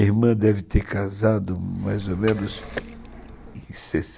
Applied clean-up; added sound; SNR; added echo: none; Liquid; 14 dB; none.